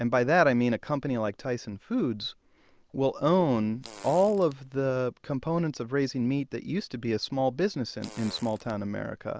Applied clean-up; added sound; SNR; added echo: none; Fart; 20 dB; none.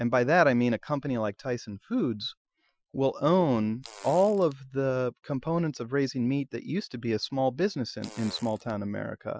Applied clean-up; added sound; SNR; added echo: classical method Wiener filter.